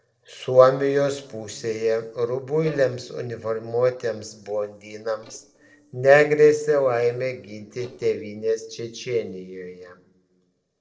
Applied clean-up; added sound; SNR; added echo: neural separator model SepFormer DNS4.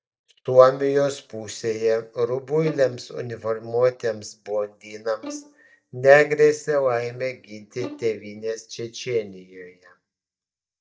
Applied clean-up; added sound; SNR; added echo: neural mask model DeepFilterNet 3.